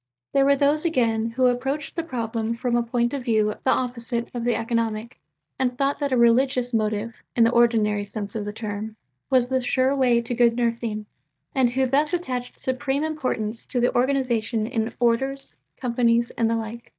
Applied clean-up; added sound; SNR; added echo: neural mask model DeepFilterNet 3.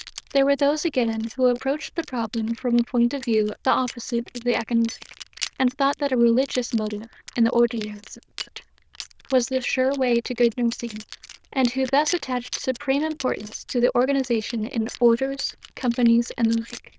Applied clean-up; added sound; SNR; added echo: neural diffusion model UNIVERSE++.